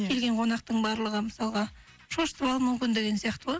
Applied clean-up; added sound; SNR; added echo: none; none; none; none.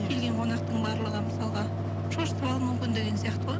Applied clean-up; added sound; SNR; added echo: none; Mechanical fan; -2 dB; none.